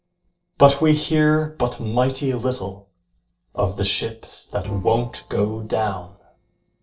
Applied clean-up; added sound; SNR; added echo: neural separator model SepFormer DNS4.